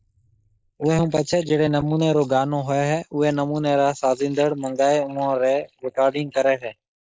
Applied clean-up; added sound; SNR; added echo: neural mask model Resemble Enhance denoiser.